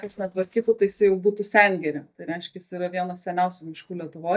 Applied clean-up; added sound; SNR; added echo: neural mask model DeepFilterNet 3.